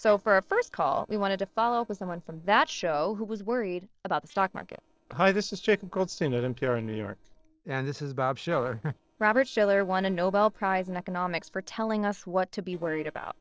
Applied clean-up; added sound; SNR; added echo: neural separator model SepFormer DNS4.